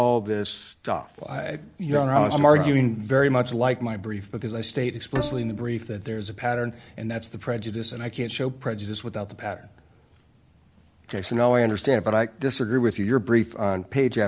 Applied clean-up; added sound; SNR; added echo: none; Bowed string instrument; 12 dB; none.